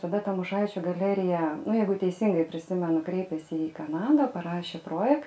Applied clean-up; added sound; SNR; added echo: none; none; none; reverberation time 0.3 s.